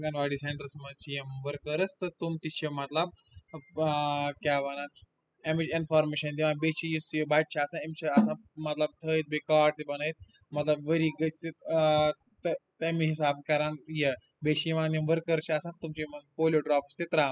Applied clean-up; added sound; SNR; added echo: classical method spectral subtraction.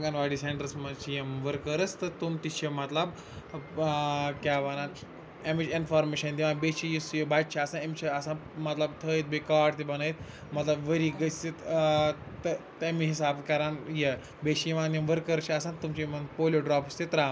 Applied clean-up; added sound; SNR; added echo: none; none; none; none.